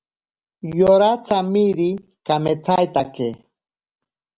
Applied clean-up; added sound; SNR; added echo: none; none; none; none.